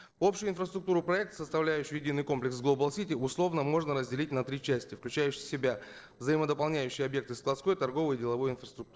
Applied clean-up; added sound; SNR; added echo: neural separator model SepFormer DNS4.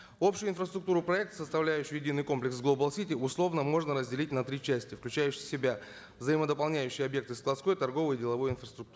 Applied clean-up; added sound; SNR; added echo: none; none; none; none.